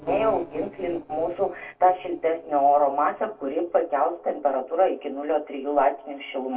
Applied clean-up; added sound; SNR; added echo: neural separator model SepFormer DNS4.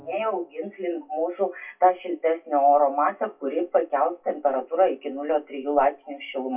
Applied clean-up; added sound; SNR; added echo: classical method WPE with log-MMSE.